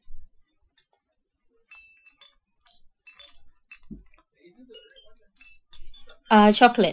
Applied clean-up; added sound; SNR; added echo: classical method Wiener filter.